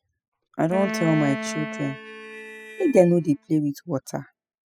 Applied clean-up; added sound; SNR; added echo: classical method spectral subtraction.